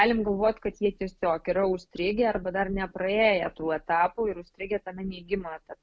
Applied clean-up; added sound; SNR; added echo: none; none; none; none.